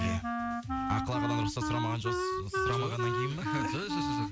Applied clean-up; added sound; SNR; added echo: none; Wind instrument, woodwind instrument; -2 dB; none.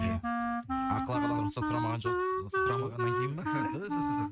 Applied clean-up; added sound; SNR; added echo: neural mask model RNNoise.